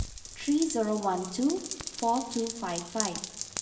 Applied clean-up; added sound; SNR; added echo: none; Rain; 8 dB; reverberation time 1.0 s.